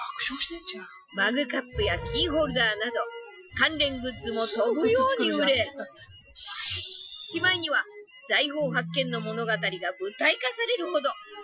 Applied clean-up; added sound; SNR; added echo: classical method Wiener filter.